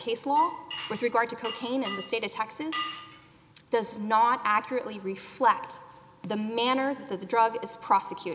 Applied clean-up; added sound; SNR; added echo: none; Glass; 10 dB; none.